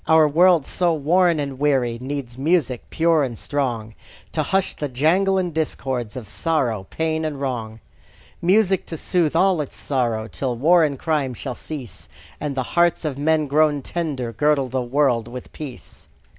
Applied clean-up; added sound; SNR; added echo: none; none; none; none.